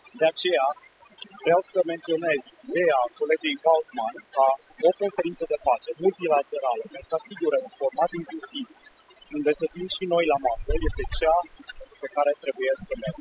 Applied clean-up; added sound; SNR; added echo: classical method spectral subtraction.